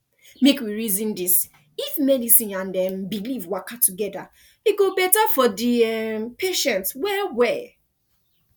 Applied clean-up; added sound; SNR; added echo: none; none; none; none.